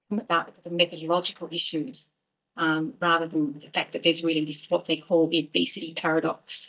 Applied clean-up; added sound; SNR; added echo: neural mask model DeepFilterNet 3.